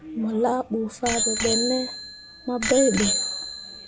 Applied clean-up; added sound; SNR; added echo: none; Bicycle bell; 3 dB; none.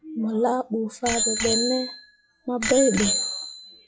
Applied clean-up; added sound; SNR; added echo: classical method log-MMSE.